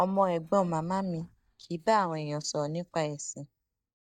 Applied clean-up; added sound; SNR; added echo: neural mask model DeepFilterNet 3.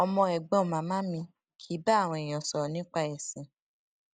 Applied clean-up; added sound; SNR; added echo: none; none; none; none.